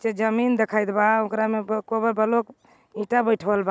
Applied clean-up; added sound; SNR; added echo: none; none; none; none.